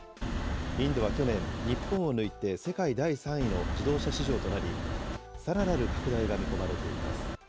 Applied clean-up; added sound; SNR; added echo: none; Wind; 1 dB; none.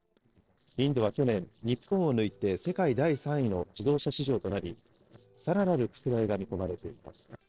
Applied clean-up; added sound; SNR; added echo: neural separator model SepFormer DNS4.